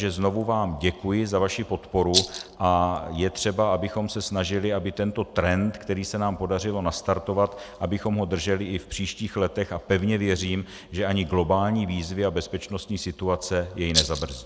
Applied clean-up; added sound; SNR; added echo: none; Rattle; 0 dB; none.